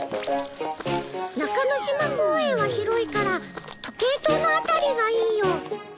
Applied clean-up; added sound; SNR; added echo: none; Walk, footsteps; 18 dB; none.